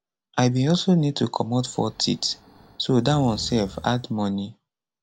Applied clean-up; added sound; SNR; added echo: none; Breathing; 20 dB; none.